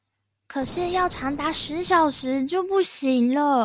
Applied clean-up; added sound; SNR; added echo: none; Explosion; 18 dB; none.